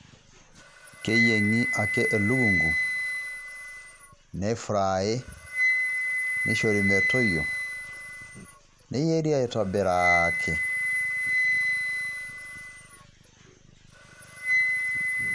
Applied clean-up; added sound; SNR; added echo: none; Wind instrument, woodwind instrument; -1 dB; none.